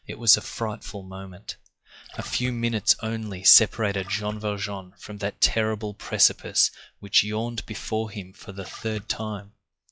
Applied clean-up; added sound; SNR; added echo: classical method log-MMSE.